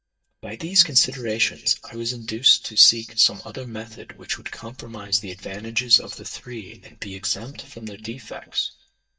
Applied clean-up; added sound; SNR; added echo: neural mask model DeepFilterNet 3.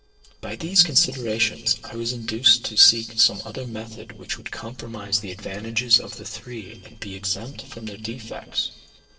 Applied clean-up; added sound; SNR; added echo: neural separator model SepFormer DNS4.